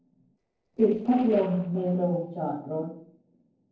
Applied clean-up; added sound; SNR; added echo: neural separator model SepFormer DNS4.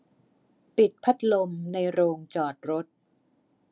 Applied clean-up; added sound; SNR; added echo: none; none; none; none.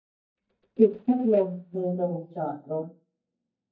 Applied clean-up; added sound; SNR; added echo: neural mask model DeepFilterNet 3.